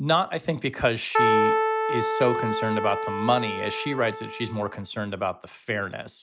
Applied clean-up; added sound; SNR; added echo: none; Keyboard (musical); -1 dB; none.